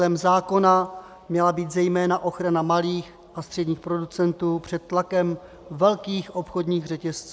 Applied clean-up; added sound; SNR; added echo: none; none; none; none.